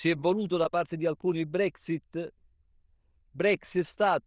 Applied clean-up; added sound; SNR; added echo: neural diffusion model UNIVERSE++.